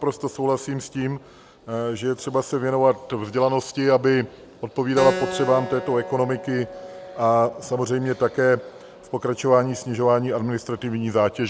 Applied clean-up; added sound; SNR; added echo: none; Keyboard (musical); 15 dB; none.